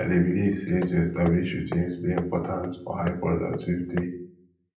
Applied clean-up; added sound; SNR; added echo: none; Hammer; 13 dB; reverberation time 0.6 s.